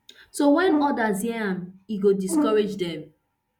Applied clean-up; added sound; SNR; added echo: none; Brass instrument; 4 dB; none.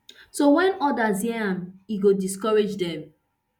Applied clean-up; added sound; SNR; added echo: none; none; none; none.